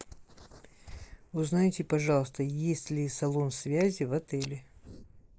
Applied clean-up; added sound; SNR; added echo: neural mask model Resemble Enhance denoiser.